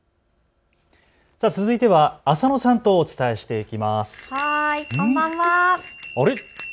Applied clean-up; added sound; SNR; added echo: none; none; none; none.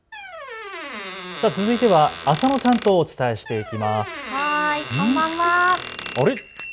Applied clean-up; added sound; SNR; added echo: none; Squeak; 12 dB; none.